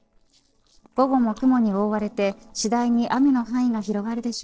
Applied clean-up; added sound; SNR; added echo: neural separator model SepFormer DNS4.